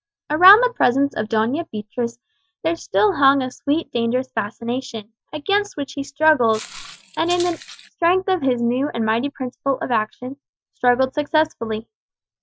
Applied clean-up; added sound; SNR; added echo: classical method Wiener filter.